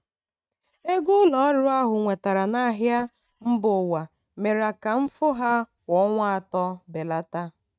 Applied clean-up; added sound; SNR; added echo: neural mask model RNNoise.